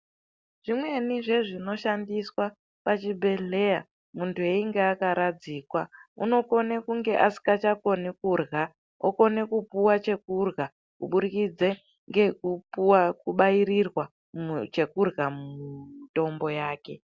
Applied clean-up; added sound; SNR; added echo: none; none; none; none.